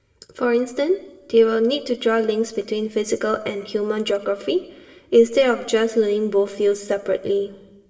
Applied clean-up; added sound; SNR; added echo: none; none; none; reverberation time 0.9 s.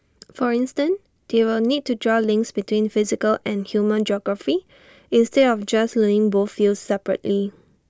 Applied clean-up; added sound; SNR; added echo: none; none; none; none.